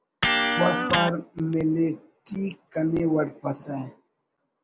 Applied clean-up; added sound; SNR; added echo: none; Electric guitar; 1 dB; none.